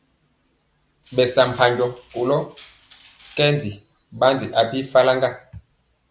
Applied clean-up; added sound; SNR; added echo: none; Cutlery, silverware; 18 dB; none.